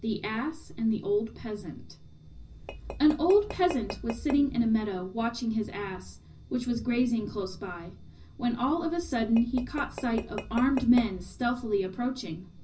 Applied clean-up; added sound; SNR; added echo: none; Tap / Glass; 12 dB; reverberation time 0.4 s.